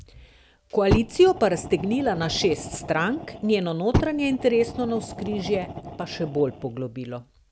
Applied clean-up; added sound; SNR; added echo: none; Fire; 7 dB; none.